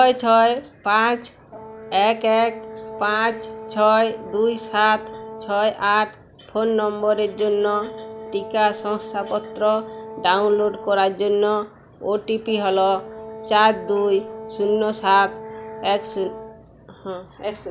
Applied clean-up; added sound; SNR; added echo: none; Brass instrument; 16 dB; none.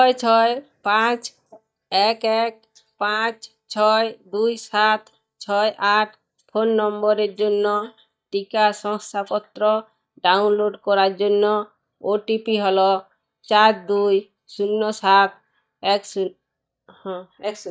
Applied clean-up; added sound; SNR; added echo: neural mask model DeepFilterNet 3.